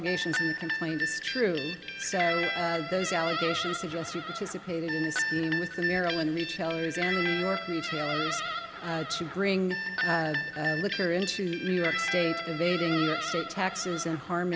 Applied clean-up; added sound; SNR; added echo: none; Guitar; 3 dB; none.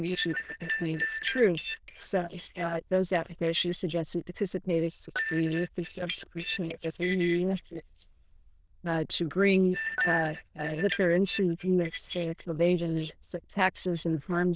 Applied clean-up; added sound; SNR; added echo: neural diffusion model UNIVERSE++.